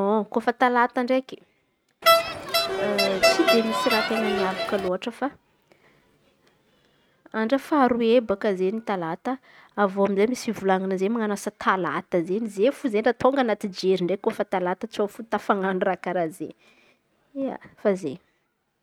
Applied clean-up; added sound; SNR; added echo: none; Crowd; -2 dB; none.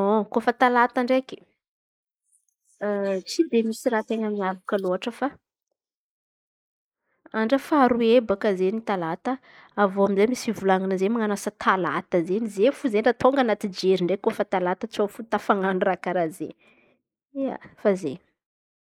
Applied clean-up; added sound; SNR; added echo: neural mask model Resemble Enhance denoiser.